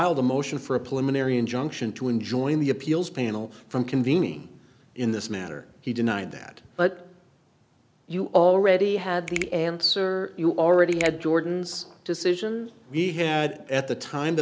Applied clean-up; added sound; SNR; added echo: none; Finger snapping; 15 dB; none.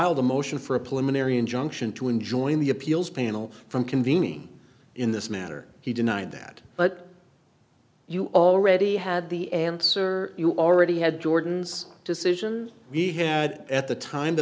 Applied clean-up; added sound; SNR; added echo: none; none; none; none.